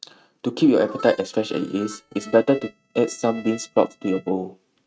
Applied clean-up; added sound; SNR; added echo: neural mask model RNNoise.